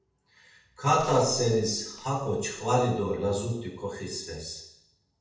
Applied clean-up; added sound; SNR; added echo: neural separator model SepFormer DNS4.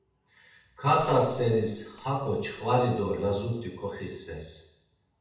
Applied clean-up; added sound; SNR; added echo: none; Gunshot, gunfire; 20 dB; reverberation time 0.8 s.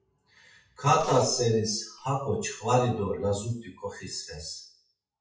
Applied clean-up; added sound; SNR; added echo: classical method WPE with log-MMSE.